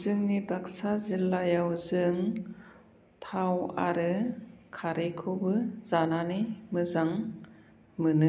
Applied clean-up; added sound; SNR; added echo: none; none; none; none.